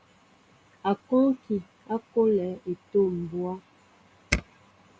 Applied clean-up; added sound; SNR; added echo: none; none; none; none.